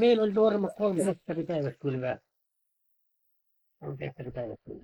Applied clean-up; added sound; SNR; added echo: neural mask model Resemble Enhance denoiser.